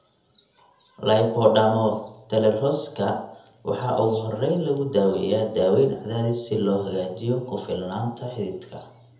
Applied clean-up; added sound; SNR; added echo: none; none; none; reverberation time 0.7 s.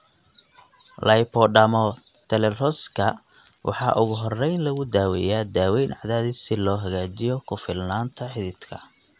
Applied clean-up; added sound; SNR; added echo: none; none; none; none.